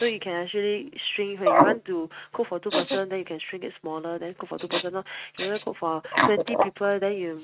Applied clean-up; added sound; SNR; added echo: neural mask model RNNoise.